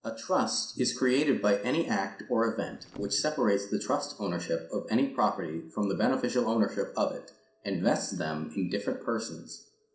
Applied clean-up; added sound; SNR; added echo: neural separator model SepFormer DNS4.